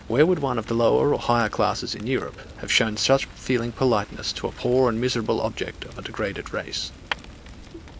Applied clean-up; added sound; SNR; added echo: none; Fire; 16 dB; none.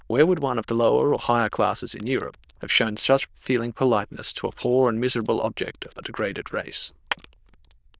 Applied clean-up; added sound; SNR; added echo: neural diffusion model UNIVERSE++.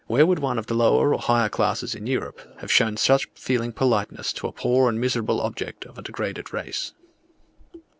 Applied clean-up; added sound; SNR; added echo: none; none; none; none.